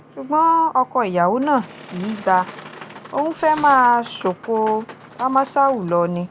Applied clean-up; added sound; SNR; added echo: none; Zipper (clothing) + Boat, Water vehicle; 19 dB; none.